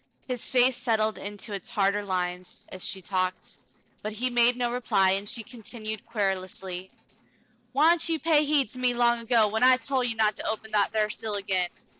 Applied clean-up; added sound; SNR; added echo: neural separator model SepFormer DNS4.